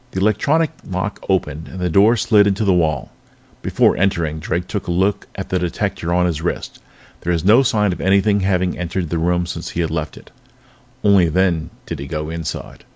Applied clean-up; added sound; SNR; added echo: none; none; none; none.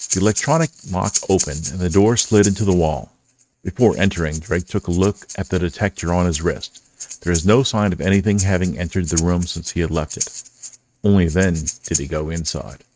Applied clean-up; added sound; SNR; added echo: neural mask model RNNoise.